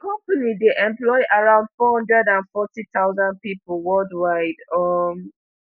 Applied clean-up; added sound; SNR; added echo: none; none; none; none.